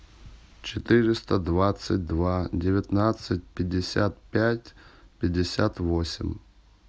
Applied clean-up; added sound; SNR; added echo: none; none; none; none.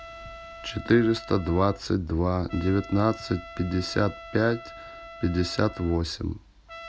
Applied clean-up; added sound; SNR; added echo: none; Trumpet; 17 dB; none.